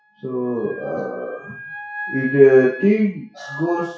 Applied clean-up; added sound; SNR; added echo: classical method WPE with log-MMSE.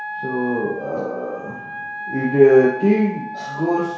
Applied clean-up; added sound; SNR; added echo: none; Wind instrument, woodwind instrument; 11 dB; reverberation time 0.6 s.